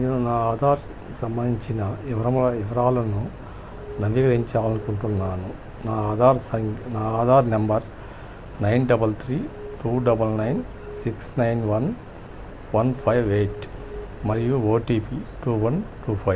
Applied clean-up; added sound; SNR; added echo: none; Alarm; 17 dB; none.